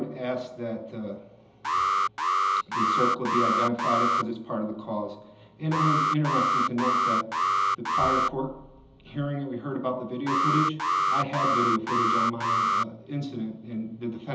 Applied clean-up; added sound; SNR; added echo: none; Alarm; -5 dB; reverberation time 1.2 s.